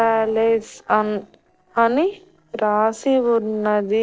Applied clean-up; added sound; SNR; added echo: neural separator model SepFormer DNS4.